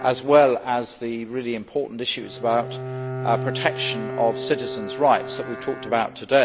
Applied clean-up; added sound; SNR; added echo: none; Bowed string instrument; 10 dB; none.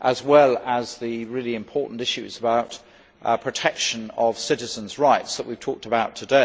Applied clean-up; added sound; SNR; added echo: none; none; none; none.